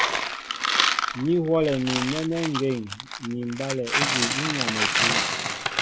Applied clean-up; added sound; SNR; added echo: none; Coin (dropping); -1 dB; none.